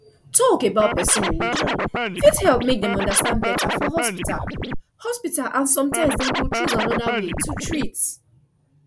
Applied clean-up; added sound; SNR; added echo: none; Scratching (performance technique); 2 dB; none.